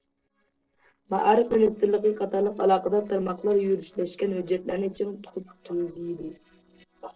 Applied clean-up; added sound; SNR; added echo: neural separator model SepFormer DNS4.